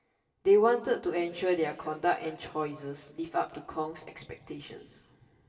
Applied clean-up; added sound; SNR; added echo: none; none; none; reverberation time 1.6 s.